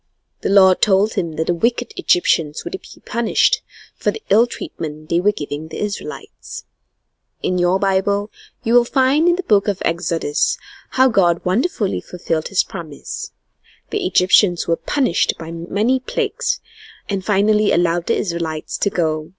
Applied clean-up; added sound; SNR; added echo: none; none; none; none.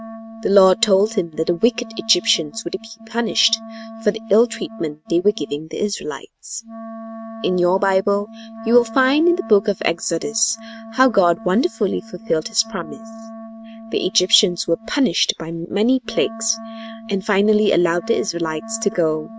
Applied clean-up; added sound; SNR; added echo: neural mask model RNNoise.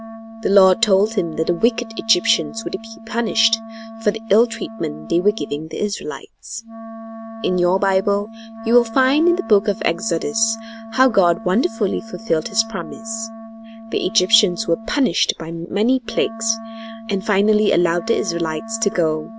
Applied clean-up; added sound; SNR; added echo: none; Wind instrument, woodwind instrument; 15 dB; none.